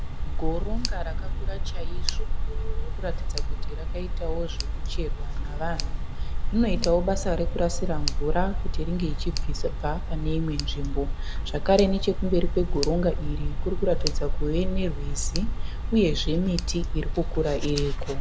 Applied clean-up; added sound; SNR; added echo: none; Tick; -4 dB; none.